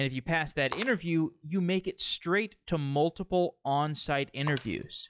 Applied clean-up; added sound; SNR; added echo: classical method log-MMSE.